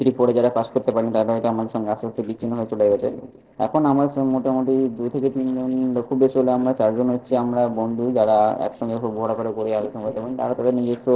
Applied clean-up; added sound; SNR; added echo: neural separator model SepFormer DNS4.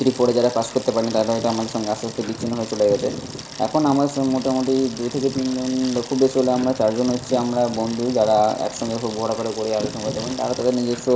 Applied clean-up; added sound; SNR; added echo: none; Bicycle; 16 dB; reverberation time 1.3 s.